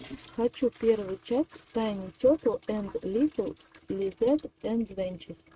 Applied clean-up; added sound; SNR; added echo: neural mask model RNNoise.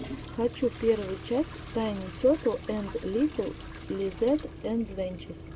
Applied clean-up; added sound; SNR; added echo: none; Trickle, dribble / Toilet flush / Hiss; 18 dB; none.